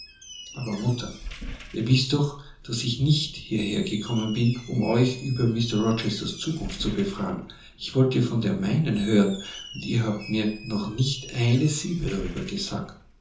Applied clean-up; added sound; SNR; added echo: none; Squeak; 16 dB; reverberation time 0.6 s.